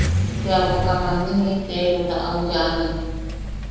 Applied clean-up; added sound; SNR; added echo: none; Accelerating, revving, vroom; 3 dB; reverberation time 1.2 s.